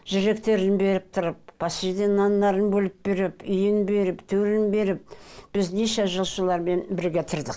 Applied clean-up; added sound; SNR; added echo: none; none; none; none.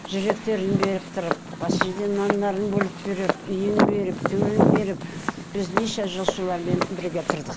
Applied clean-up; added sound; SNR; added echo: none; Walk, footsteps; 0 dB; none.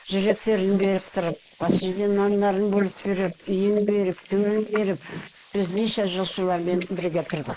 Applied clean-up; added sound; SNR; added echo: neural mask model Resemble Enhance denoiser.